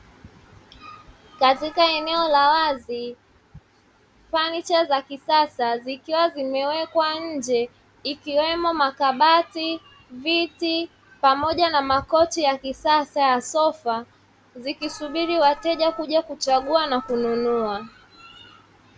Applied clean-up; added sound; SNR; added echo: none; Alarm; 16 dB; none.